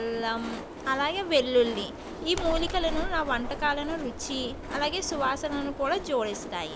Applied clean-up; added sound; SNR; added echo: none; Train + Bird; 8 dB; none.